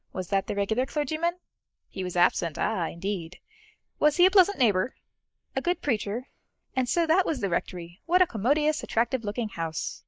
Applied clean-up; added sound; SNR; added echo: neural mask model Resemble Enhance denoiser.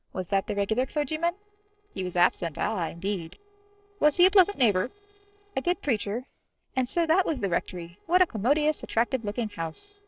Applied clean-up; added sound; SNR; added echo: neural separator model SepFormer DNS4.